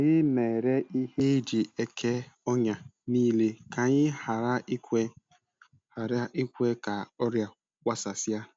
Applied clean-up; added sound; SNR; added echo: none; none; none; none.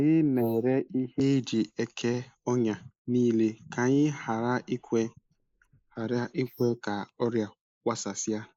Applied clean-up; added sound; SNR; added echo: neural mask model Resemble Enhance denoiser.